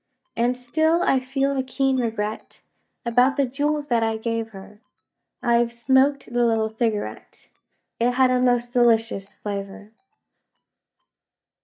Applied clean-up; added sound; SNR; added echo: neural mask model DeepFilterNet 3.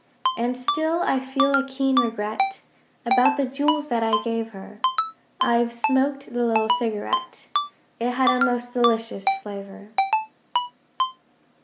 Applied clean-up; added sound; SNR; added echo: none; Ringtone; 2 dB; none.